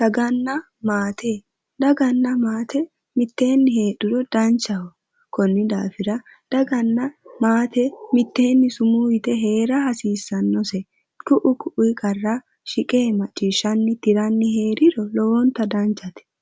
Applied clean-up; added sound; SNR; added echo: none; none; none; none.